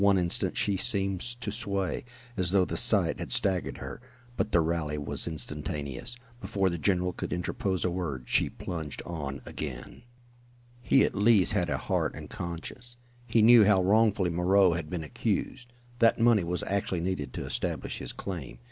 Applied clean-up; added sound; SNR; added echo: none; none; none; none.